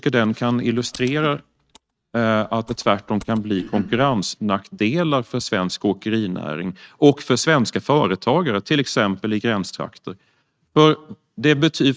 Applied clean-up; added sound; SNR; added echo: neural mask model RNNoise.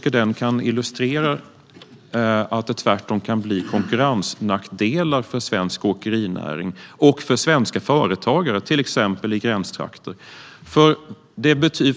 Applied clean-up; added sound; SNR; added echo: none; none; none; none.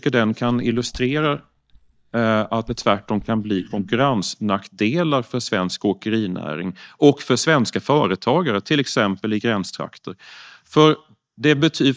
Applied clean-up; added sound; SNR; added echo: neural mask model DeepFilterNet 3.